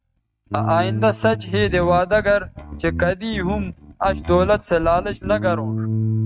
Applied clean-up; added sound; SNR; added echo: neural mask model RNNoise.